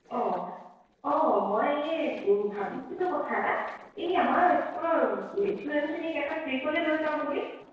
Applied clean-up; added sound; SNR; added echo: neural separator model SepFormer DNS4.